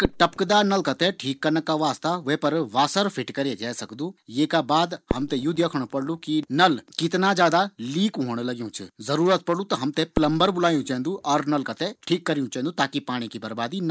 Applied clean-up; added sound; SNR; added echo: none; Fireworks; 16 dB; none.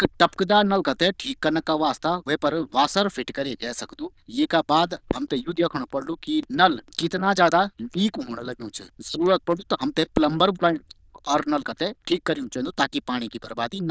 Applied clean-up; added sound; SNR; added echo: neural diffusion model UNIVERSE++.